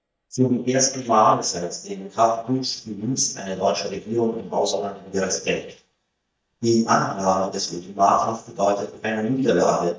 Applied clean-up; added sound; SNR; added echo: neural mask model DeepFilterNet 3.